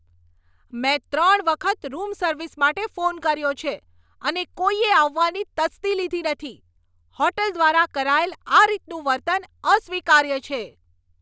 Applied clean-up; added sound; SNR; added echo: none; none; none; none.